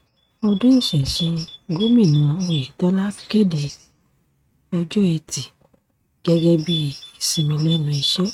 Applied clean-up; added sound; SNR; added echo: neural mask model RNNoise.